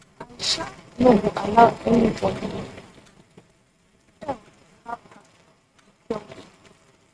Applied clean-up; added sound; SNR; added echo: neural mask model RNNoise.